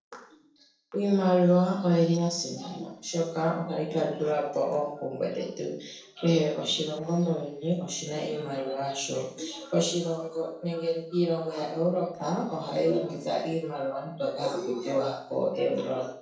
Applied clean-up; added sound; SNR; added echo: neural separator model SepFormer DNS4.